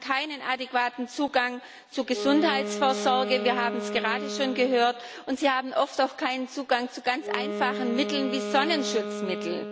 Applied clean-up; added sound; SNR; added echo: none; Wind instrument, woodwind instrument; 7 dB; none.